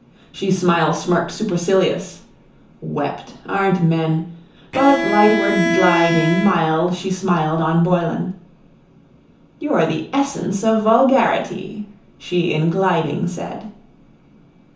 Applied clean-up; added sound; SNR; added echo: none; Bowed string instrument; 3 dB; reverberation time 0.9 s.